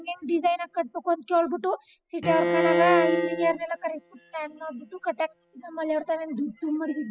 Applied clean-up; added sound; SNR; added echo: classical method spectral subtraction.